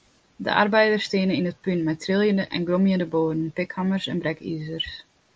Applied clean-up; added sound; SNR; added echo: none; none; none; none.